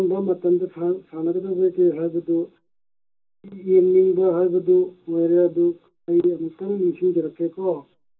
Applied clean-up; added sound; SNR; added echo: none; none; none; reverberation time 0.2 s.